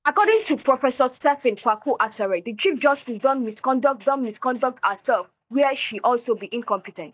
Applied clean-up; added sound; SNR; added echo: neural mask model DeepFilterNet 3.